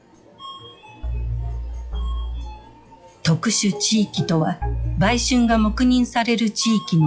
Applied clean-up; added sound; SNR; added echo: classical method log-MMSE.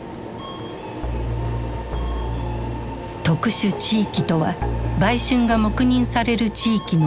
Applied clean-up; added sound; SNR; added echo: none; Subway, metro, underground; 12 dB; none.